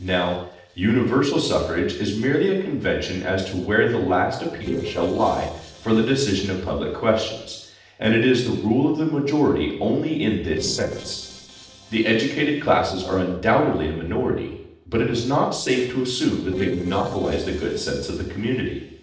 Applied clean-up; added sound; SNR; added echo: neural separator model SepFormer DNS4.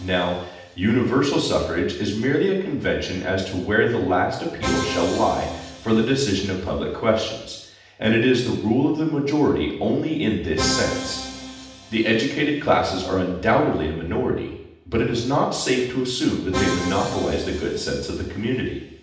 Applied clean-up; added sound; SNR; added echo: none; Musical instrument; 13 dB; reverberation time 0.8 s.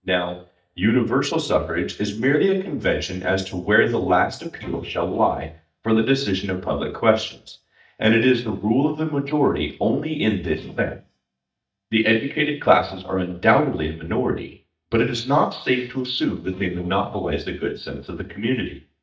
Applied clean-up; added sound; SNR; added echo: neural mask model DeepFilterNet 3.